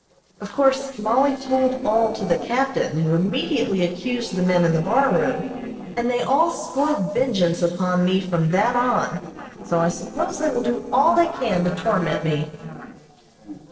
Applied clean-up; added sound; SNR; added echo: neural separator model SepFormer DNS4.